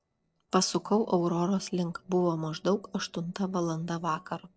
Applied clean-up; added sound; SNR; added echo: neural separator model SepFormer DNS4.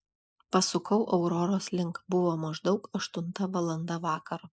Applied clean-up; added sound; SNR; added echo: neural mask model Resemble Enhance denoiser.